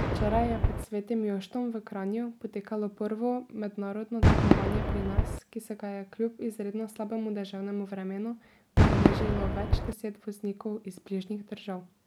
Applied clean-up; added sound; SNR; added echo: none; Fireworks; -3 dB; none.